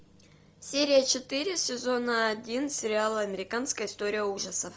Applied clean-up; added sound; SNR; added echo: none; none; none; none.